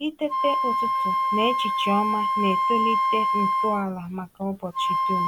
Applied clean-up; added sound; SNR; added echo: none; Wind instrument, woodwind instrument; -4 dB; none.